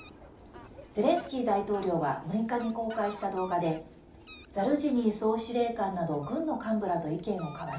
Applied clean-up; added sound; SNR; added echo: none; Fowl; 19 dB; reverberation time 0.4 s.